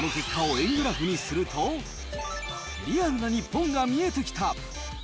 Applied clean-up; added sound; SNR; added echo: none; Alarm; 19 dB; none.